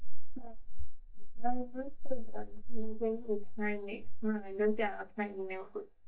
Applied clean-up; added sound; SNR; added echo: neural mask model DeepFilterNet 3.